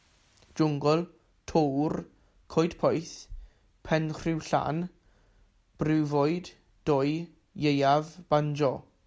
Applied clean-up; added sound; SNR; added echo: none; none; none; none.